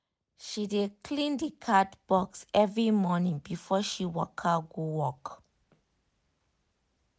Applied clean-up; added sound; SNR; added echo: none; none; none; none.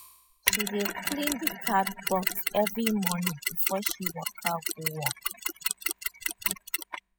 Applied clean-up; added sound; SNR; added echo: classical method spectral subtraction.